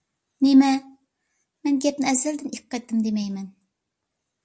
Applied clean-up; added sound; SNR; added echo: none; none; none; none.